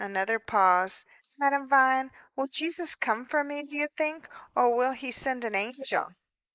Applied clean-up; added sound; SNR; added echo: neural mask model Resemble Enhance denoiser.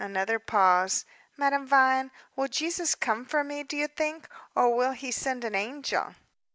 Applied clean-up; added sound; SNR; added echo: none; none; none; none.